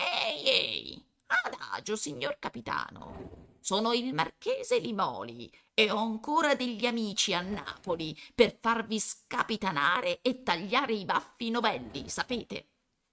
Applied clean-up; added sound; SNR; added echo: neural mask model RNNoise.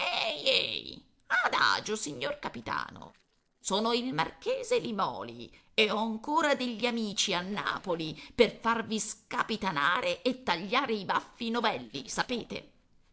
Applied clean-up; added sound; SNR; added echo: neural separator model SepFormer DNS4.